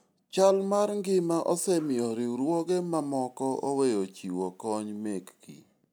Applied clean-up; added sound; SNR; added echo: none; none; none; none.